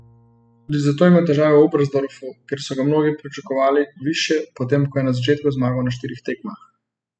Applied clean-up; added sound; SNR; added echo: classical method spectral subtraction.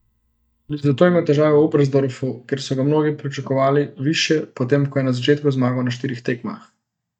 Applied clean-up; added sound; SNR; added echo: neural mask model DeepFilterNet 3.